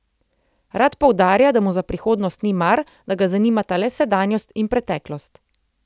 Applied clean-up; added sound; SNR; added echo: none; none; none; none.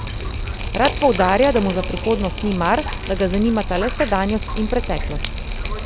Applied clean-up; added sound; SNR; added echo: none; Drip; 5 dB; none.